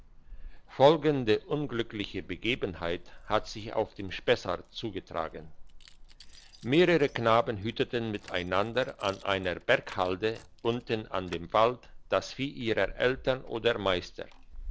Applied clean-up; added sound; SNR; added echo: none; Keys jangling; 17 dB; none.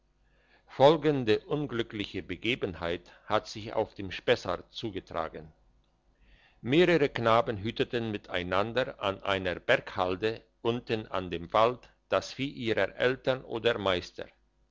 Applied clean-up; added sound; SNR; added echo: none; none; none; none.